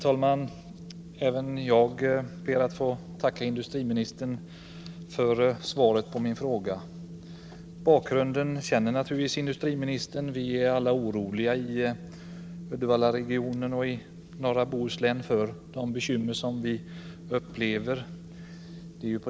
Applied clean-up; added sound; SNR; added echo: none; Wind; 15 dB; none.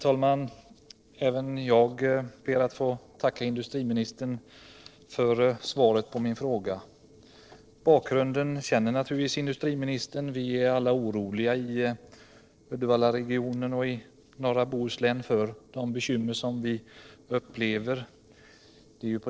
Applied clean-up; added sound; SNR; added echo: neural separator model SepFormer DNS4.